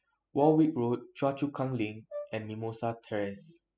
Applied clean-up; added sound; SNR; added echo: classical method spectral subtraction.